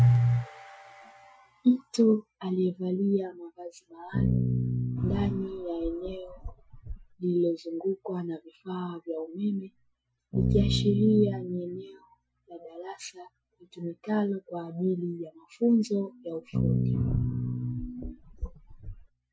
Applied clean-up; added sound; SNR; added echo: classical method Wiener filter.